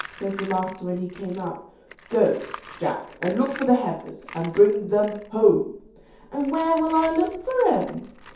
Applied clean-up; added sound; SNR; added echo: none; Tools; 19 dB; reverberation time 0.6 s.